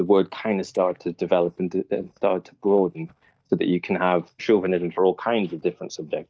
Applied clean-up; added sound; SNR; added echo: neural mask model DeepFilterNet 3.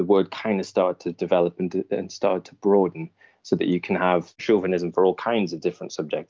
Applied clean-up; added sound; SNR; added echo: none; none; none; none.